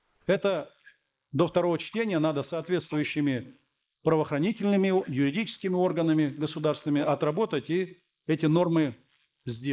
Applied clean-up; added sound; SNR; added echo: neural mask model Resemble Enhance denoiser.